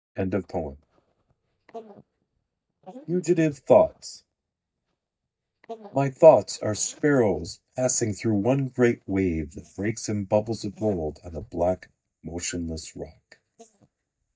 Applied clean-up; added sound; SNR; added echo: neural mask model DeepFilterNet 3.